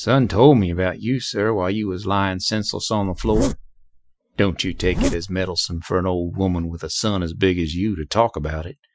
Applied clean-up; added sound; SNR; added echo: classical method Wiener filter.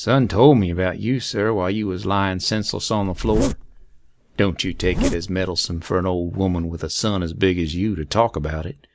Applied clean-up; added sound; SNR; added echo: none; Zipper (clothing); 6 dB; none.